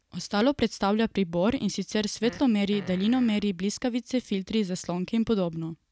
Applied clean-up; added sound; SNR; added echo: none; Fart; 20 dB; none.